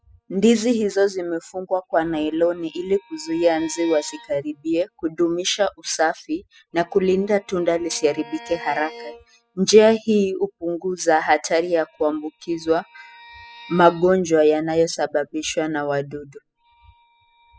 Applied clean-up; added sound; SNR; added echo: classical method spectral subtraction.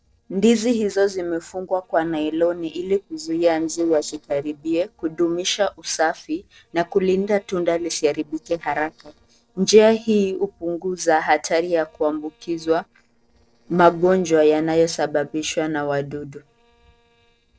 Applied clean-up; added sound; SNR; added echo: neural separator model SepFormer DNS4.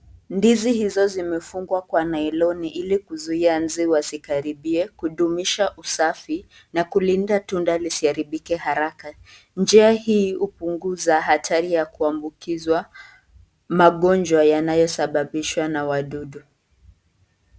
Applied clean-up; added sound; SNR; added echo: none; none; none; none.